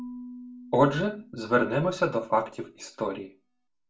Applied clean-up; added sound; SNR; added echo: none; Marimba, xylophone / Wood; 19 dB; reverberation time 0.2 s.